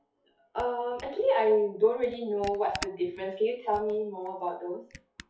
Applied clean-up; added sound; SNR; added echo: classical method WPE with log-MMSE.